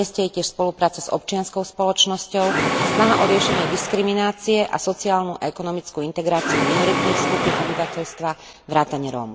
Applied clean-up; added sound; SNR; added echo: none; Mechanisms; 1 dB; none.